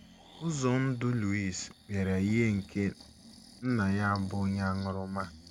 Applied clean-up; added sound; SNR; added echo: none; Breathing; 20 dB; none.